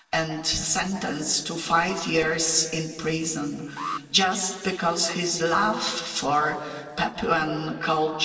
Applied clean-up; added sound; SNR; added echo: neural separator model SepFormer DNS4.